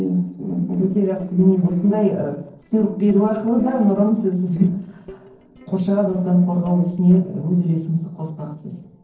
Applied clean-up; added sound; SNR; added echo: neural separator model SepFormer DNS4.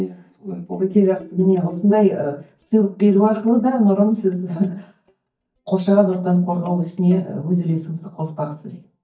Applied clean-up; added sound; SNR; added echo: neural mask model DeepFilterNet 3.